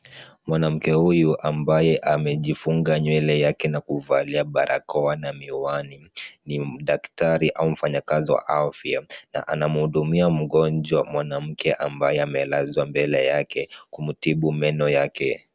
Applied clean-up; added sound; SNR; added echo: none; none; none; none.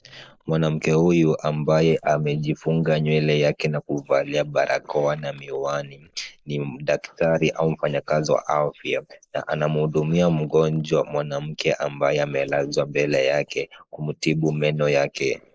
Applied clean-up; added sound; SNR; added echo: neural mask model Resemble Enhance denoiser.